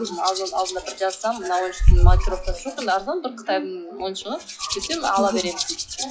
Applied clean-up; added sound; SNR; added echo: classical method log-MMSE.